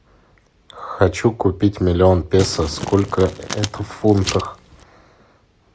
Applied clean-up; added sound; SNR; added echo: none; Crumpling, crinkling; 11 dB; none.